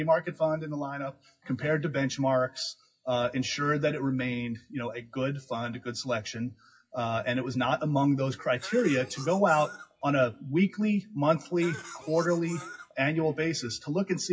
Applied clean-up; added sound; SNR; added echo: classical method WPE with log-MMSE.